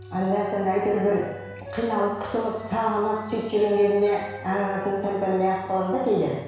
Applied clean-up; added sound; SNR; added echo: none; Wind instrument, woodwind instrument; 17 dB; reverberation time 1.1 s.